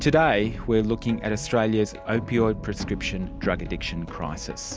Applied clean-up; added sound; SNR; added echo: none; none; none; none.